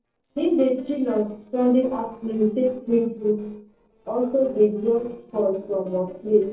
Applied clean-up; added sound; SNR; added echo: neural separator model SepFormer DNS4.